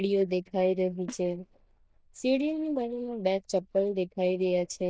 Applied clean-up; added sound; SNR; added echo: neural diffusion model UNIVERSE++.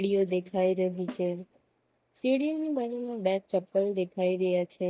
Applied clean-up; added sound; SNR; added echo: none; Snare drum; 18 dB; none.